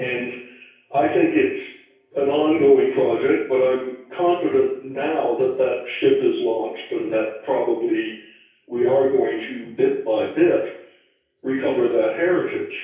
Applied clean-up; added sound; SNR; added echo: none; none; none; reverberation time 0.6 s.